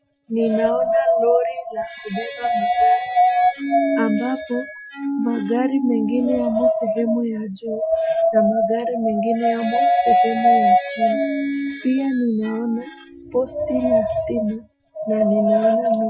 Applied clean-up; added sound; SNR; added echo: classical method Wiener filter.